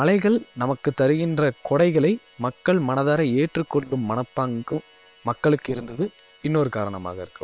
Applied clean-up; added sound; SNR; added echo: neural separator model SepFormer WHAM!.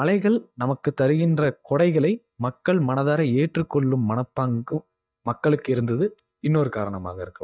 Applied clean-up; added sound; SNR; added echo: neural mask model DeepFilterNet 3.